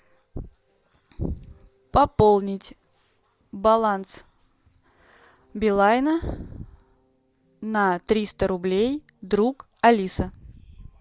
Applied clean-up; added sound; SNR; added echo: none; none; none; none.